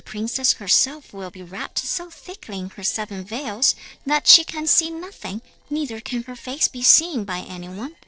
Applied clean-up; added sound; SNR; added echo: neural separator model SepFormer DNS4.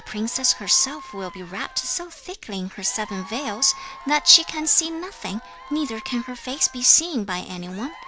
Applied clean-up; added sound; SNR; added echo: none; Applause / Crowd / Cheering; 18 dB; none.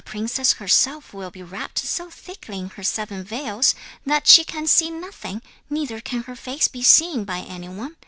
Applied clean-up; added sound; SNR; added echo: none; none; none; none.